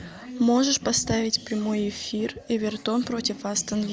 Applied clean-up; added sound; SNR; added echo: none; none; none; none.